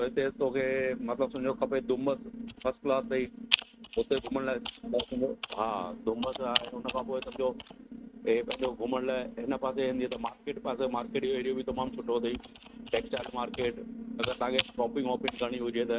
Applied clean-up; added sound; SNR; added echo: neural mask model RNNoise.